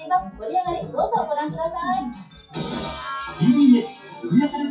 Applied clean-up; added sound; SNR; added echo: classical method WPE with log-MMSE.